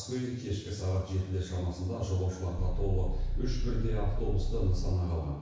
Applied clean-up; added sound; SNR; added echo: none; Idling / Car; -3 dB; reverberation time 1.1 s.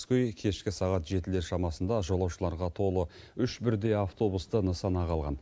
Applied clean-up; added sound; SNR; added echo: none; none; none; none.